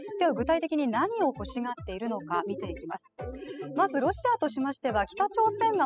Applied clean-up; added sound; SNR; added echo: classical method spectral subtraction.